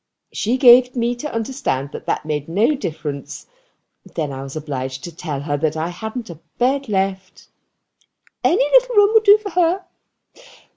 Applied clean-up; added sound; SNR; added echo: none; none; none; none.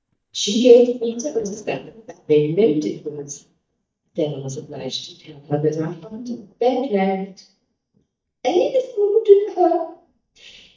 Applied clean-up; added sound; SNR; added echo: neural mask model DeepFilterNet 3.